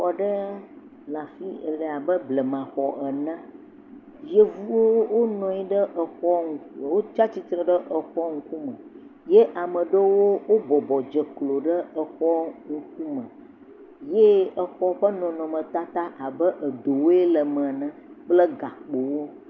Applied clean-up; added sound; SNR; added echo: none; none; none; none.